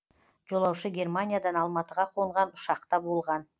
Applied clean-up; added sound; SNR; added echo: none; none; none; none.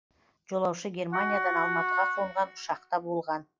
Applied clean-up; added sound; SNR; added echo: classical method log-MMSE.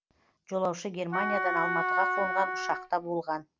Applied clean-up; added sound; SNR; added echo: none; Wind instrument, woodwind instrument; -1 dB; none.